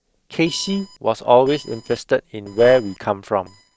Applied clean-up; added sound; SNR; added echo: neural separator model SepFormer DNS4.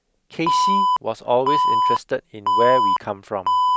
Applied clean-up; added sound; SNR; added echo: none; Alarm; -5 dB; none.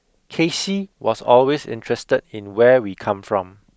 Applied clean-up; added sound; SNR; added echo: none; none; none; none.